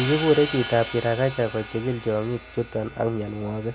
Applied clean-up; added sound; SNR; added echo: none; Crash cymbal; 12 dB; none.